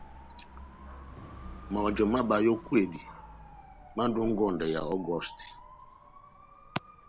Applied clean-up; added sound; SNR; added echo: none; Motorcycle / Dog; 15 dB; none.